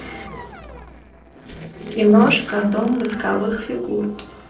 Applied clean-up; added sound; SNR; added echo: neural separator model SepFormer DNS4.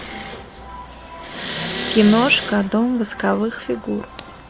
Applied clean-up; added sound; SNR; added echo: none; none; none; none.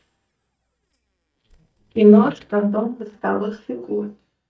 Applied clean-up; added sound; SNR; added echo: neural mask model DeepFilterNet 3.